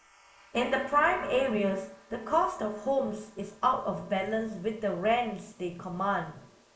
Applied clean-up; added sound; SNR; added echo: neural mask model Resemble Enhance denoiser.